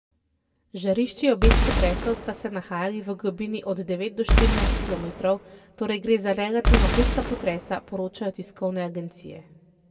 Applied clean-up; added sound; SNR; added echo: none; Boom; -3 dB; reverberation time 1.4 s.